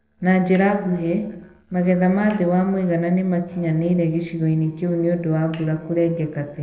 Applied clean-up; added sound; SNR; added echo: neural separator model SepFormer DNS4.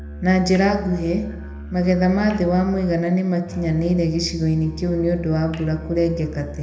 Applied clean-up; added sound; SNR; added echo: none; Musical instrument; 13 dB; reverberation time 0.7 s.